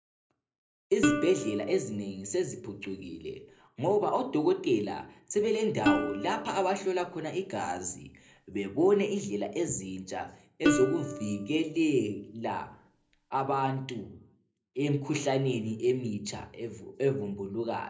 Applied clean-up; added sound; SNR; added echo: none; Plucked string instrument; 4 dB; reverberation time 0.4 s.